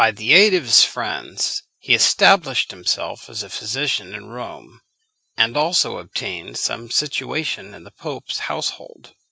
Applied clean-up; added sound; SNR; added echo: none; none; none; none.